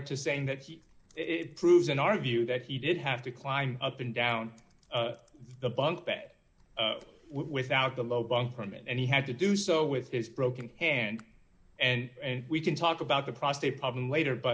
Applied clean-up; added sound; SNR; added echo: none; none; none; none.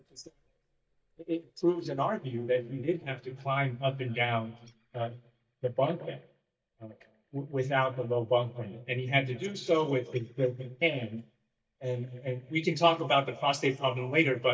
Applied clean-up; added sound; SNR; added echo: neural mask model DeepFilterNet 3.